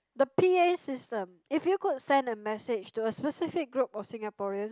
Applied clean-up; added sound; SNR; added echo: none; none; none; none.